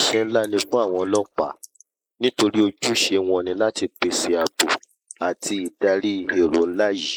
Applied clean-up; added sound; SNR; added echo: neural mask model Resemble Enhance denoiser.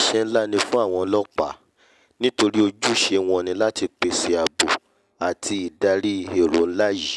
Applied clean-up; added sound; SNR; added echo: none; none; none; none.